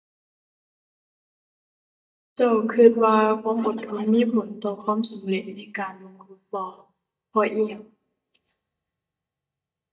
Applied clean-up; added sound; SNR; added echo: neural mask model DeepFilterNet 3.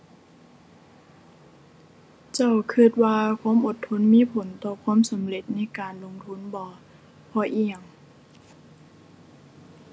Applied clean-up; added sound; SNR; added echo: none; none; none; none.